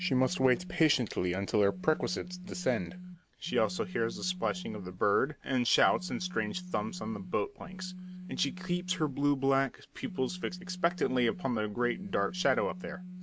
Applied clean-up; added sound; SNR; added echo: none; Telephone; 13 dB; none.